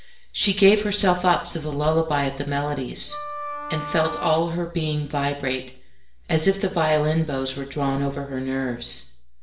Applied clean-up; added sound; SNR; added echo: none; Wind instrument, woodwind instrument; 9 dB; reverberation time 0.5 s.